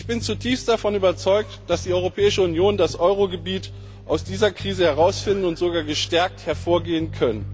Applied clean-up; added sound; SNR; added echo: none; Bass guitar; 12 dB; none.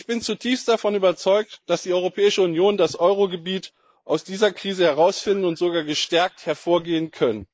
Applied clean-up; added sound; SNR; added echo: neural mask model Resemble Enhance denoiser.